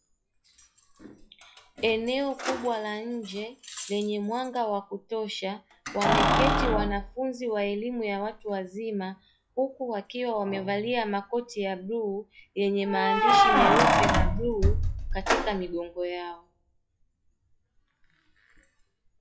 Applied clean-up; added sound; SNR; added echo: classical method log-MMSE.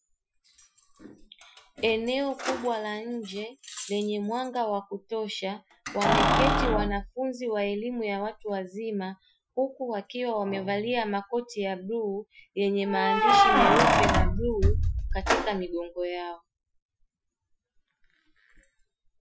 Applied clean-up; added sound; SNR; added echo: classical method Wiener filter.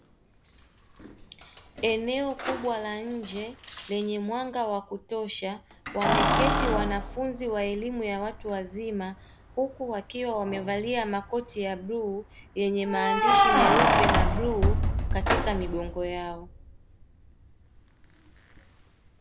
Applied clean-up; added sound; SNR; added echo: none; Keys jangling; -2 dB; none.